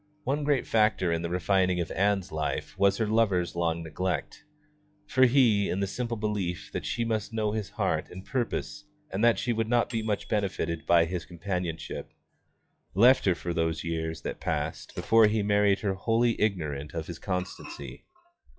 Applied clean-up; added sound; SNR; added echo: classical method log-MMSE.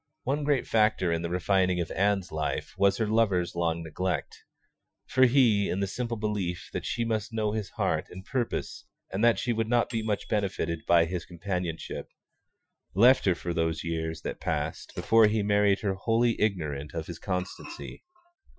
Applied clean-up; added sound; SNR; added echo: classical method Wiener filter.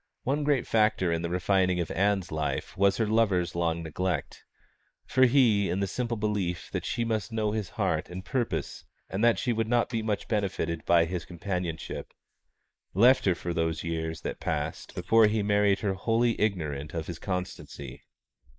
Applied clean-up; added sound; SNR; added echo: neural mask model Resemble Enhance denoiser.